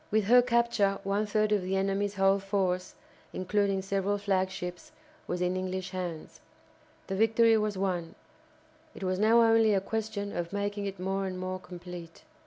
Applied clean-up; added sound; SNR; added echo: none; none; none; none.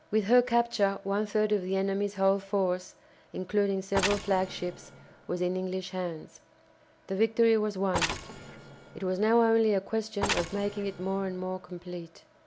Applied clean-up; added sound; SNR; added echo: none; Mechanisms; 8 dB; none.